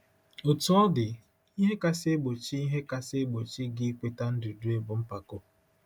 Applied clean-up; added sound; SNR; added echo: none; none; none; none.